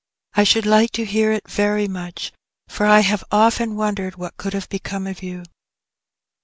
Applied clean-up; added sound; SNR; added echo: none; none; none; none.